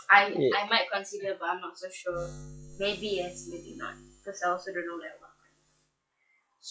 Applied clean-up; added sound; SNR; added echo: classical method log-MMSE.